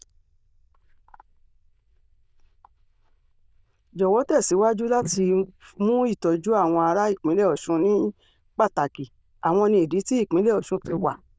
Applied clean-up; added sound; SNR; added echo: neural diffusion model UNIVERSE++.